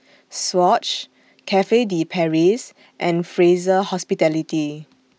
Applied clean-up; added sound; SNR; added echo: none; none; none; none.